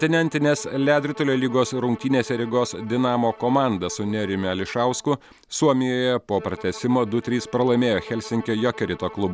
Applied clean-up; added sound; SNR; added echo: none; Bowed string instrument; 19 dB; none.